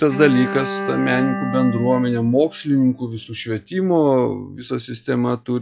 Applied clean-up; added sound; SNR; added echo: classical method log-MMSE.